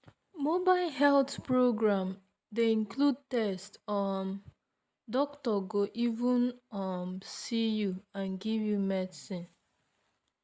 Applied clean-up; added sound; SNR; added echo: none; none; none; none.